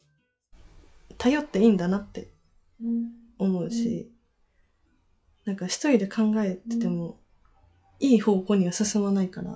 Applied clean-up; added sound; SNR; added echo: classical method log-MMSE.